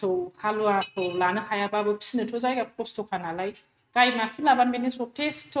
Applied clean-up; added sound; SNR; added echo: neural mask model RNNoise.